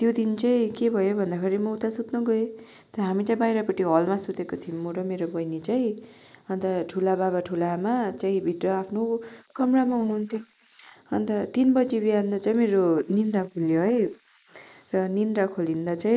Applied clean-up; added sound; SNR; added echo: neural mask model Resemble Enhance denoiser.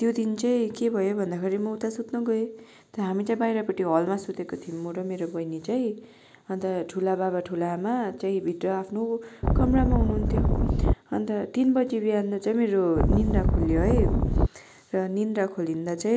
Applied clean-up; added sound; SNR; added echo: none; Wind; -4 dB; none.